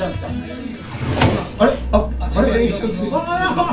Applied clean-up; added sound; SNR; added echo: none; Drawer open or close; 3 dB; reverberation time 0.2 s.